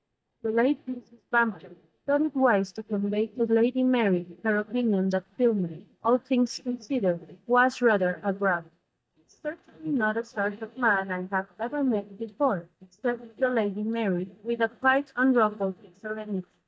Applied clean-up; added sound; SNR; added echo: neural mask model DeepFilterNet 3.